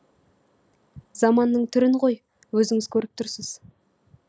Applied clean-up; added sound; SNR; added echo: none; none; none; none.